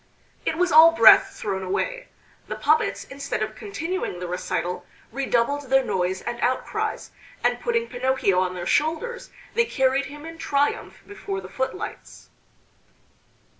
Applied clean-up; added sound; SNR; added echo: none; none; none; none.